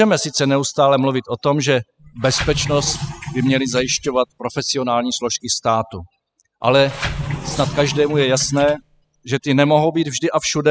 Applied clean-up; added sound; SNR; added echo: classical method spectral subtraction.